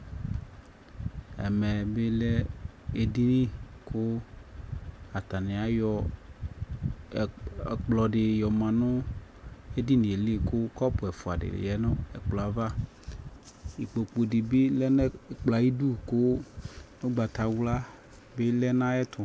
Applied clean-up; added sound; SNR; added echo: none; none; none; none.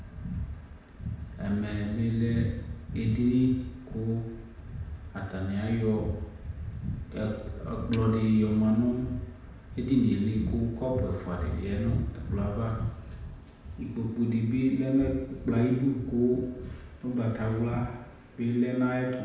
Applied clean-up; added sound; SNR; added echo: none; Bicycle bell; 7 dB; reverberation time 0.9 s.